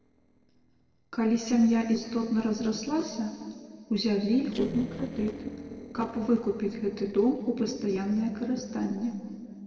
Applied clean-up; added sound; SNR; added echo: neural separator model SepFormer DNS4.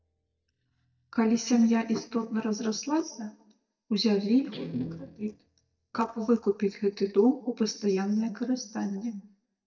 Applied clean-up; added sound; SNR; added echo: neural mask model DeepFilterNet 3.